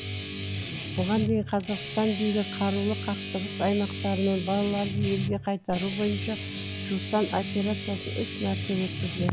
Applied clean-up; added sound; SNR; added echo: none; Guitar; 5 dB; none.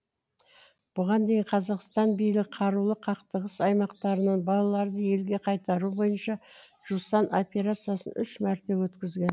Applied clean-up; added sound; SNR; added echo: none; none; none; none.